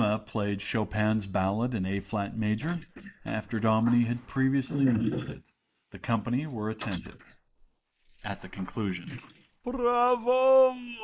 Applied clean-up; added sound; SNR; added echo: neural mask model Resemble Enhance denoiser.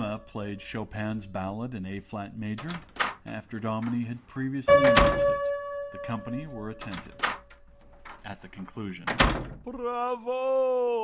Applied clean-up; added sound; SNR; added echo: none; Slam + Piano; -3 dB; none.